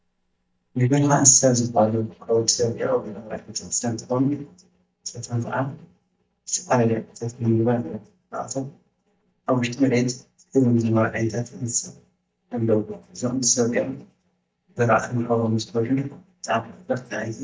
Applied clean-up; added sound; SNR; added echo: neural mask model DeepFilterNet 3.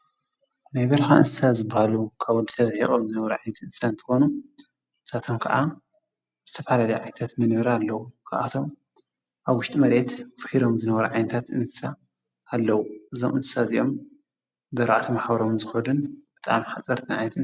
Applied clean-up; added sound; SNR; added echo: none; none; none; none.